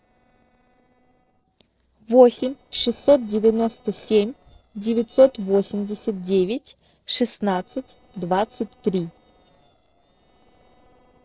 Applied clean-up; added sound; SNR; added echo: neural separator model SepFormer DNS4.